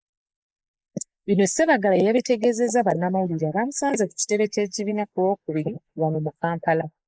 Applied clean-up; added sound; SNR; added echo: neural mask model Resemble Enhance denoiser.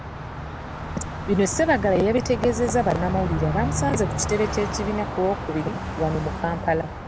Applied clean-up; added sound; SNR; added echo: none; Car passing by; 5 dB; none.